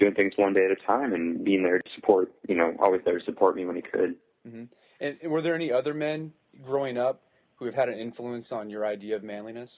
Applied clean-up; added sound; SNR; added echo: none; none; none; none.